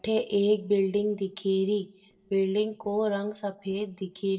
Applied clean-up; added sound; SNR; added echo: neural separator model SepFormer DNS4.